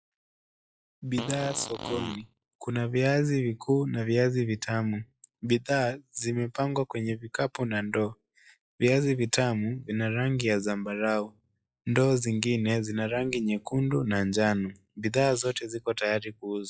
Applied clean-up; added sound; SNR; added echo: classical method log-MMSE.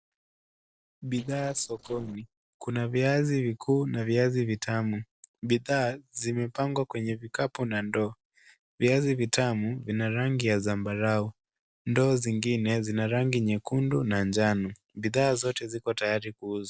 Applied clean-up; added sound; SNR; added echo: neural separator model SepFormer DNS4.